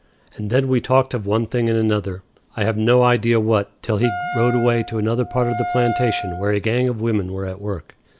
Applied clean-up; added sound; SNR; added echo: none; Wind instrument, woodwind instrument; 7 dB; none.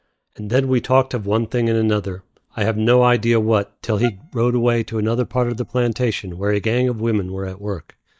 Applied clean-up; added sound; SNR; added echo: neural mask model DeepFilterNet 3.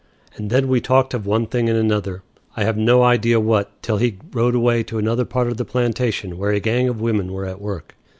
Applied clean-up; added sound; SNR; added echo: none; none; none; none.